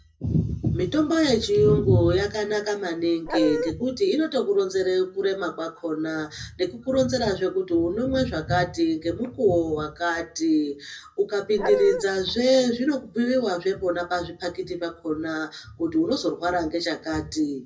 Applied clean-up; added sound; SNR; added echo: none; Dog; 2 dB; reverberation time 0.4 s.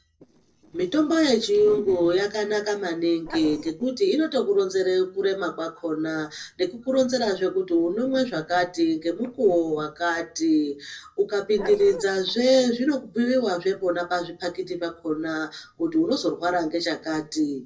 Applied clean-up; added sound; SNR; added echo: neural separator model SepFormer DNS4.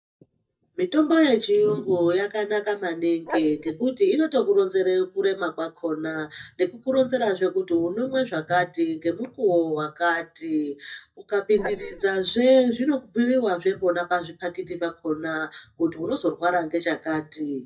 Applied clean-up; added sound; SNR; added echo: neural mask model DeepFilterNet 3.